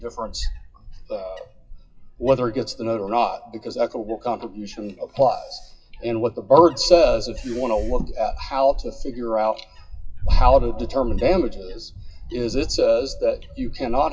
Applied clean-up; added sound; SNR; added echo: classical method WPE with log-MMSE.